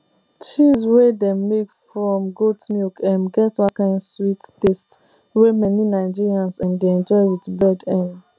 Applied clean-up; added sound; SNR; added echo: none; none; none; none.